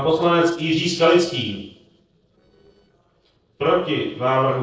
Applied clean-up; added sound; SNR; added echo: neural separator model SepFormer DNS4.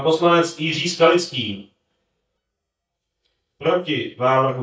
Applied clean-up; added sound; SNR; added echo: neural mask model DeepFilterNet 3.